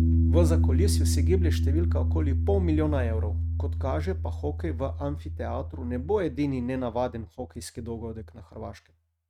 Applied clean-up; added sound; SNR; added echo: neural mask model RNNoise.